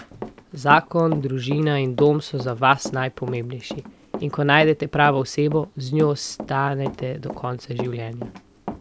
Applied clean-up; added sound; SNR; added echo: none; Run; 13 dB; none.